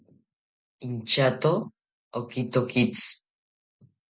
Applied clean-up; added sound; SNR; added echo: none; none; none; none.